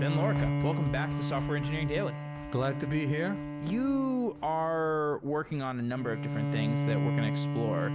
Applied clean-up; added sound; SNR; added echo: none; Bowed string instrument; 1 dB; none.